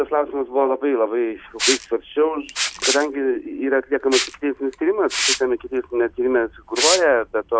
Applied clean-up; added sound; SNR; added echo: none; Liquid; 6 dB; none.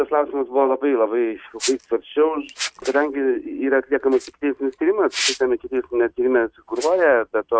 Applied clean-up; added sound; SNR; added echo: neural mask model RNNoise.